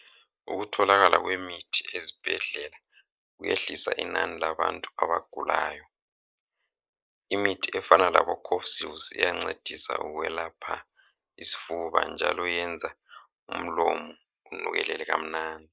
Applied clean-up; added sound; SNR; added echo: neural mask model Resemble Enhance denoiser.